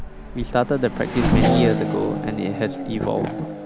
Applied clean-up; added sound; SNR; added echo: none; Race car, auto racing / Accelerating, revving, vroom; -1 dB; none.